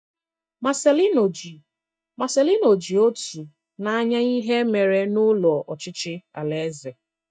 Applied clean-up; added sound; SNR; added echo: neural mask model DeepFilterNet 3.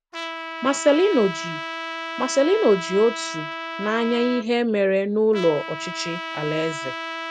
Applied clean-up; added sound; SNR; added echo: none; Trumpet; 9 dB; none.